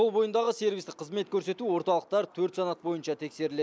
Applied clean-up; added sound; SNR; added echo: none; none; none; none.